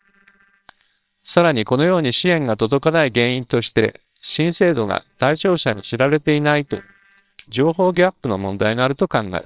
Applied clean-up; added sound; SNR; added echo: neural separator model SepFormer WHAMR!.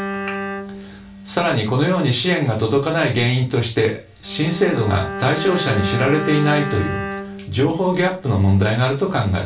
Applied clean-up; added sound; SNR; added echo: none; Bowed string instrument; 10 dB; reverberation time 0.2 s.